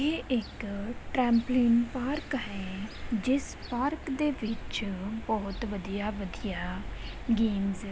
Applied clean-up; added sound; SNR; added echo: none; Gull, seagull / Fowl; 10 dB; none.